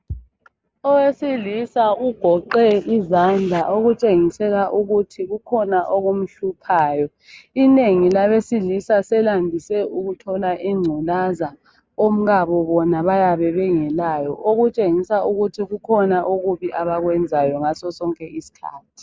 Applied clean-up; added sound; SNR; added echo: none; none; none; none.